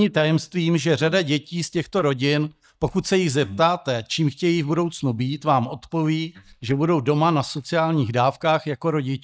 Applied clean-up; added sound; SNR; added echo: neural mask model DeepFilterNet 3.